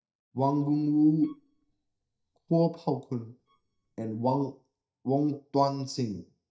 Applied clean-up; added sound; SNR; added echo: neural mask model DeepFilterNet 3.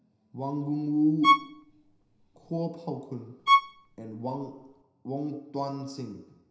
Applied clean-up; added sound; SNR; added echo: none; Bowed string instrument; -5 dB; reverberation time 0.9 s.